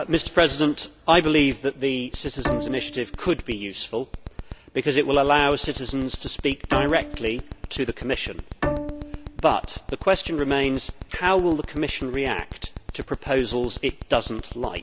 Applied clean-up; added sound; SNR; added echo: none; Alarm + Bowed string instrument; 7 dB; none.